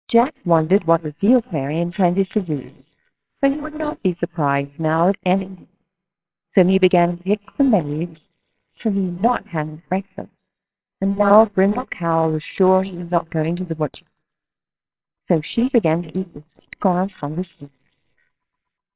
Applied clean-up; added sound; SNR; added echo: neural separator model SepFormer WHAMR!.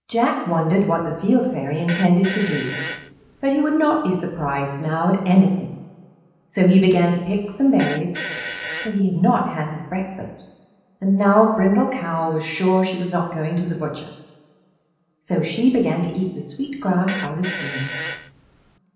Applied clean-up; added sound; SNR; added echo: none; Fart; 11 dB; reverberation time 0.9 s.